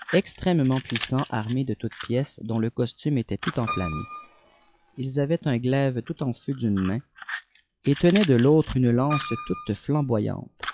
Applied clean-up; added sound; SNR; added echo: classical method log-MMSE.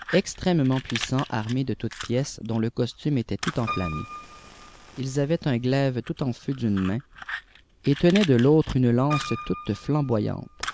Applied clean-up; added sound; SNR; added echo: none; Fire + Piano; 13 dB; none.